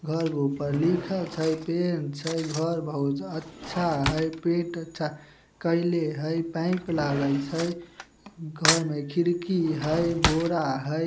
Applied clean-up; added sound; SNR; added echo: none; Cutlery, silverware / Drawer open or close; 8 dB; none.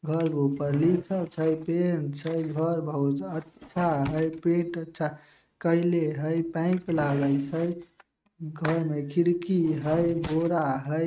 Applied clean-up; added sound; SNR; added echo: neural mask model RNNoise.